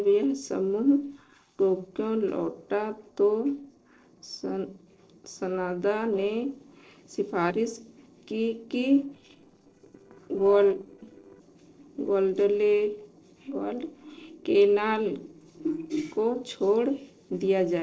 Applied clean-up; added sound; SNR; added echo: neural separator model SepFormer DNS4.